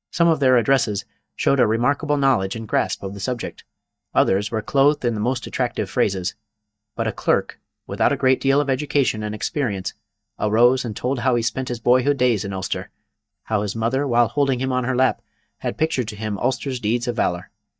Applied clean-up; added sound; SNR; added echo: neural mask model DeepFilterNet 3.